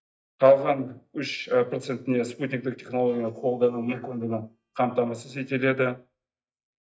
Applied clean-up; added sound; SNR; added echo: neural mask model DeepFilterNet 3.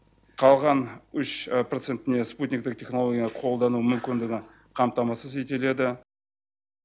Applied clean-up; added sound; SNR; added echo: none; none; none; none.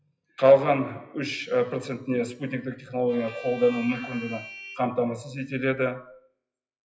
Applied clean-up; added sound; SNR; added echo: classical method WPE with log-MMSE.